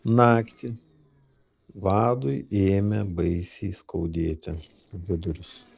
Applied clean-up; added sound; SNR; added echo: neural separator model SepFormer DNS4.